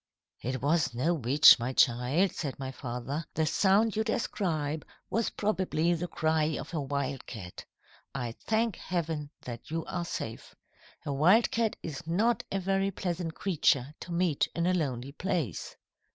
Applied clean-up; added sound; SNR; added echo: none; none; none; none.